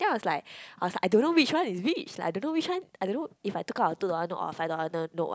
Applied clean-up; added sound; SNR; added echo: none; none; none; none.